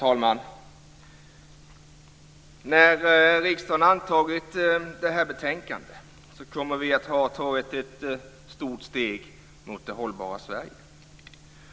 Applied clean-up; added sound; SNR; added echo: none; none; none; none.